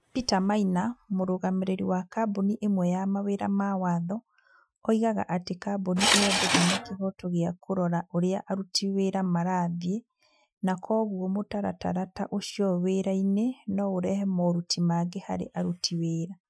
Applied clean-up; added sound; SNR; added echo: classical method Wiener filter.